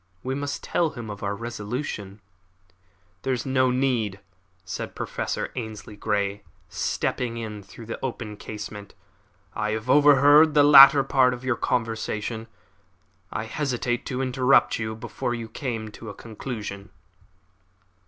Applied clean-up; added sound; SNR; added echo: none; none; none; none.